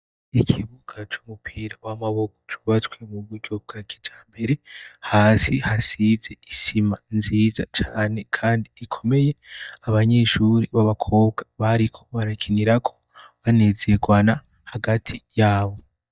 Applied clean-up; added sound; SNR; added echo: neural mask model DeepFilterNet 3.